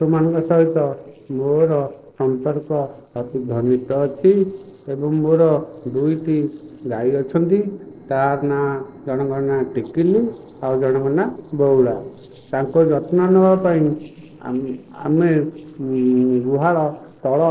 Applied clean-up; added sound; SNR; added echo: neural separator model SepFormer DNS4.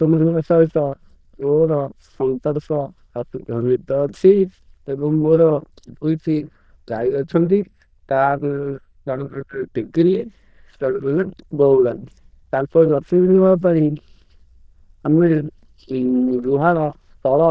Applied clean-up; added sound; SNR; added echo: neural diffusion model UNIVERSE++.